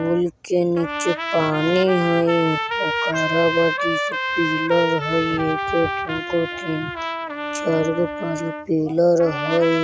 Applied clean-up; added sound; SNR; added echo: none; Trumpet; 5 dB; none.